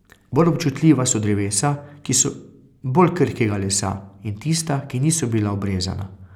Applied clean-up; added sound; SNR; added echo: none; none; none; none.